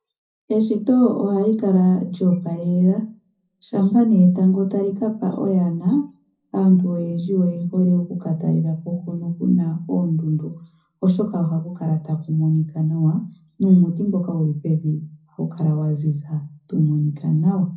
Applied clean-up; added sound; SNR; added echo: none; none; none; reverberation time 0.4 s.